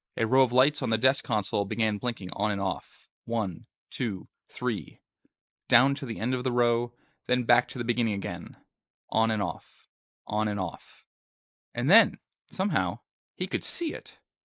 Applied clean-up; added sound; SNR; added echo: neural mask model Resemble Enhance denoiser.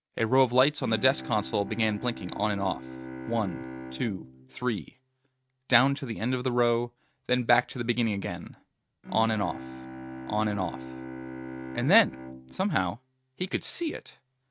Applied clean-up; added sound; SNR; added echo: neural mask model RNNoise.